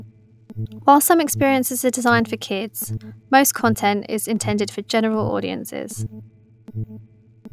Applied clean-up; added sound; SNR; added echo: none; Alarm; 13 dB; none.